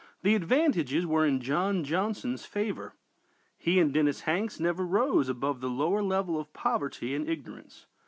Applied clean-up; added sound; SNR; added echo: none; none; none; none.